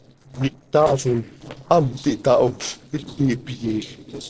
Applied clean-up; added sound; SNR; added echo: neural separator model SepFormer DNS4.